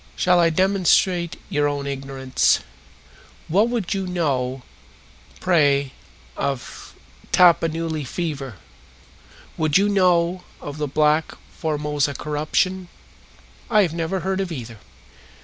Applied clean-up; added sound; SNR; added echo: none; none; none; none.